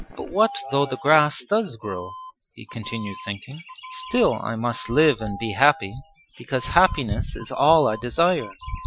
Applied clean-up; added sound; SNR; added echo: classical method Wiener filter.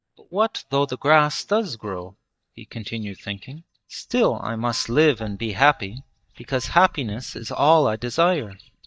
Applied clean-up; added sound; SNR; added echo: neural mask model DeepFilterNet 3.